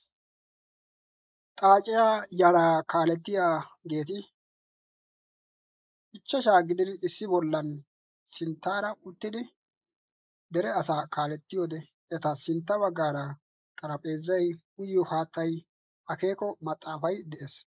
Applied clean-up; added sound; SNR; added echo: neural mask model Resemble Enhance denoiser.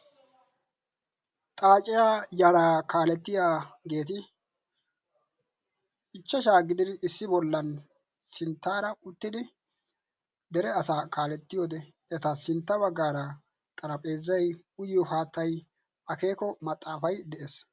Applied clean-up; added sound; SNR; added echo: none; none; none; none.